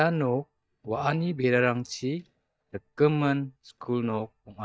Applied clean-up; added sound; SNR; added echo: neural mask model DeepFilterNet 3.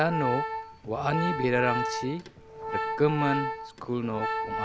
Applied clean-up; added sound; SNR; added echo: none; Organ; 3 dB; none.